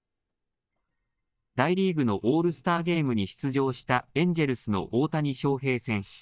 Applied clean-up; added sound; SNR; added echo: neural mask model DeepFilterNet 3.